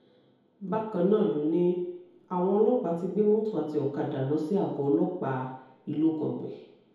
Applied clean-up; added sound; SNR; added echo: none; none; none; reverberation time 2.0 s.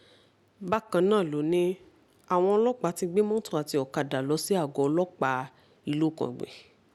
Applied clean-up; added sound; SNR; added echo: none; none; none; none.